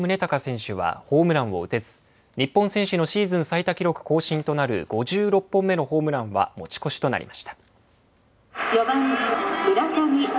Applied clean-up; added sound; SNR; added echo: none; none; none; none.